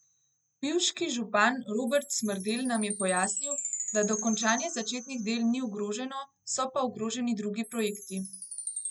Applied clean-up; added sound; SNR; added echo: none; Chime; 9 dB; none.